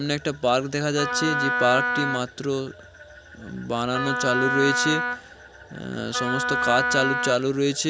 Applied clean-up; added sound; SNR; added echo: none; Wind instrument, woodwind instrument; 1 dB; none.